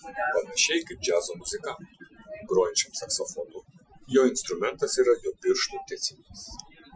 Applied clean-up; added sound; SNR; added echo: classical method Wiener filter.